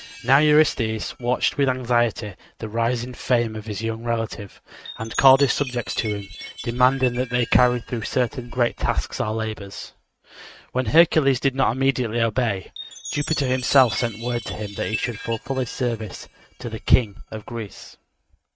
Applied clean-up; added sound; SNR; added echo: neural mask model RNNoise.